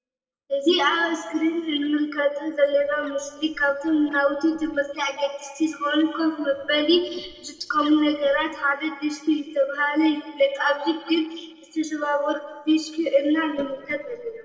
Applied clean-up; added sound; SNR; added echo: neural separator model SepFormer DNS4.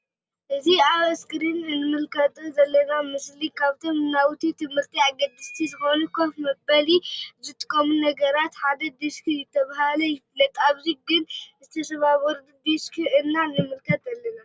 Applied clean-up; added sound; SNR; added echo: none; none; none; none.